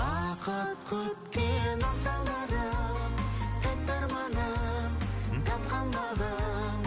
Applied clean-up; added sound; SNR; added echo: none; none; none; none.